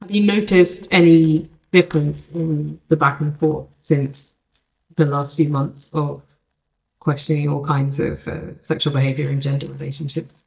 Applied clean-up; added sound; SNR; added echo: neural mask model DeepFilterNet 3.